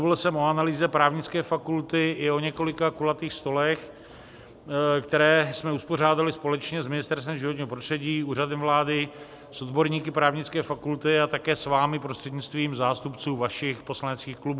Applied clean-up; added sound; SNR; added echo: none; none; none; none.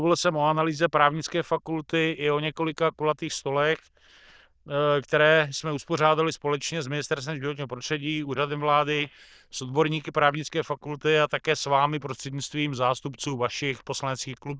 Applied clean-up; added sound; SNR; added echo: neural diffusion model UNIVERSE++.